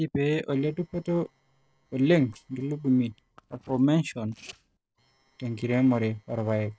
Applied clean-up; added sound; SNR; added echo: neural separator model SepFormer DNS4.